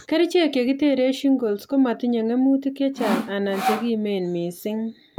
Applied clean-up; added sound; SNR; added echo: none; Sawing; 5 dB; none.